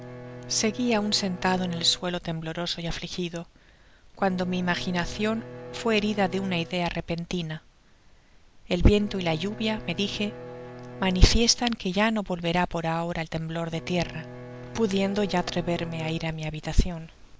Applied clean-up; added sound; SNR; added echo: none; Bowed string instrument; 16 dB; none.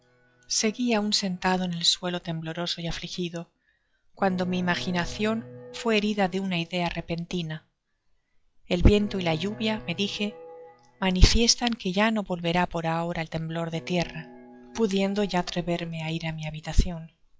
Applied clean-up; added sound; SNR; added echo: classical method log-MMSE.